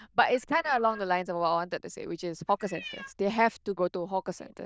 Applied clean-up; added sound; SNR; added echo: neural diffusion model UNIVERSE++.